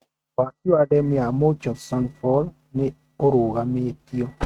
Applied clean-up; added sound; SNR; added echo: neural mask model RNNoise.